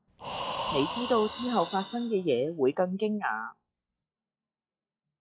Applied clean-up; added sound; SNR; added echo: classical method log-MMSE.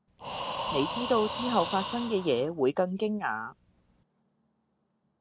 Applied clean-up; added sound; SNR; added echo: none; Breathing; 7 dB; none.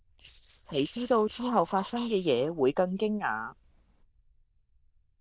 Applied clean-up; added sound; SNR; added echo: neural diffusion model UNIVERSE++.